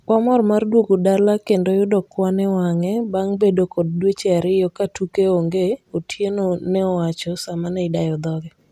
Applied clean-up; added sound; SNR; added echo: none; none; none; none.